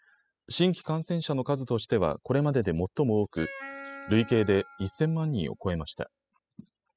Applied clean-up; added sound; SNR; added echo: classical method spectral subtraction.